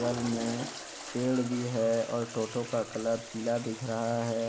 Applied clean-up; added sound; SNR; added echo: none; Toilet flush; 11 dB; none.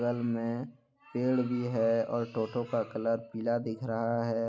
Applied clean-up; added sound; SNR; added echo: none; none; none; none.